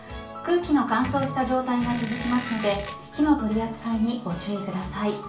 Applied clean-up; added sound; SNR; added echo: none; Fart; 8 dB; reverberation time 0.4 s.